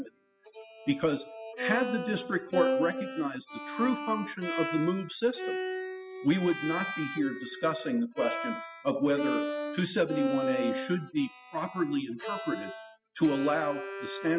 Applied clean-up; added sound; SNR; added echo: classical method spectral subtraction.